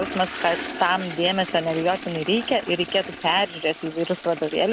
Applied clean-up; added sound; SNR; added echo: none; Toilet flush; 11 dB; none.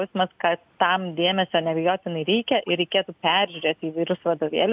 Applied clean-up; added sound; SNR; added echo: none; none; none; none.